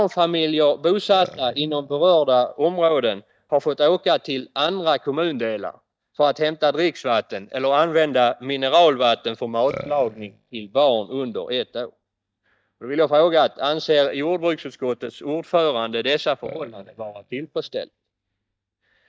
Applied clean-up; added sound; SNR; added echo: neural mask model DeepFilterNet 3.